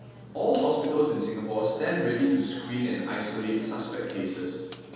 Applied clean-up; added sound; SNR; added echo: none; Burping, eructation; 16 dB; reverberation time 1.2 s.